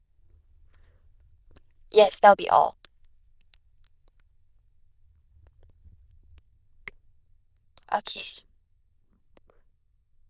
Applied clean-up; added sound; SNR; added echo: neural diffusion model UNIVERSE++.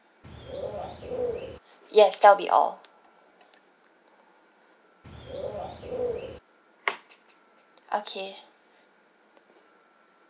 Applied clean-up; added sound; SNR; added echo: none; Bird; 5 dB; none.